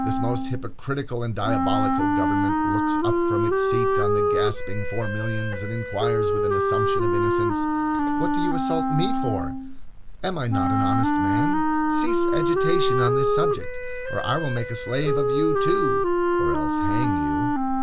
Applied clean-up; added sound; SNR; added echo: none; Wind instrument, woodwind instrument; -3 dB; none.